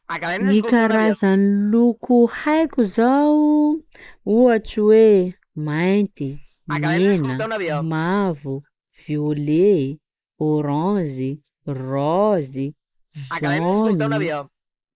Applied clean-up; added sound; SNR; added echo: neural mask model Resemble Enhance denoiser.